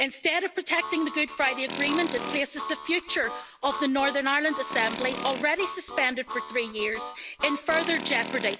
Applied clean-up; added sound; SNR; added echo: none; Harmonica + Tools; 8 dB; none.